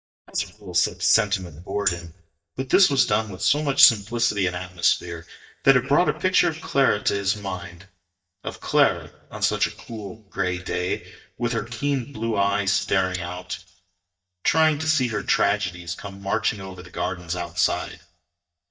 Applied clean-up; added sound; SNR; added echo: neural mask model DeepFilterNet 3.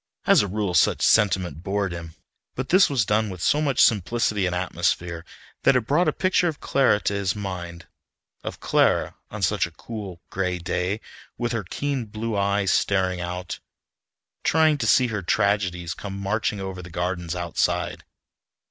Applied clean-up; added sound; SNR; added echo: none; none; none; none.